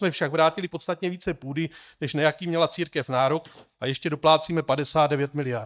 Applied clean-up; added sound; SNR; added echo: neural mask model DeepFilterNet 3.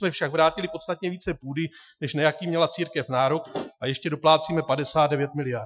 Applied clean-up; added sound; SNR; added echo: classical method Wiener filter.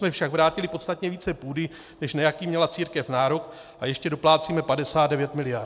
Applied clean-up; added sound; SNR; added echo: none; none; none; none.